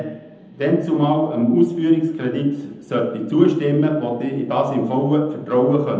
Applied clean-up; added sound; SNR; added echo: none; none; none; reverberation time 0.8 s.